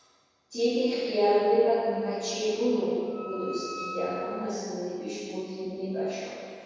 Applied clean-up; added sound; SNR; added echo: none; Wind instrument, woodwind instrument; 13 dB; reverberation time 2.2 s.